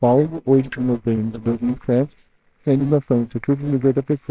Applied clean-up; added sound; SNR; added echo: neural separator model SepFormer WHAMR!.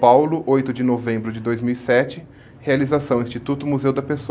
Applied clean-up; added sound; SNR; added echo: none; none; none; none.